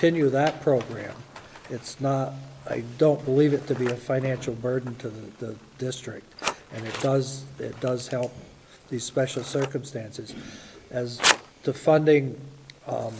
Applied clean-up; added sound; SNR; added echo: none; Scissors; 10 dB; none.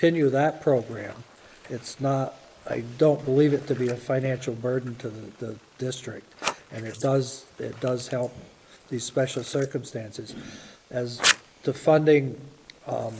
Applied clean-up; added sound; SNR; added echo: neural mask model Resemble Enhance denoiser.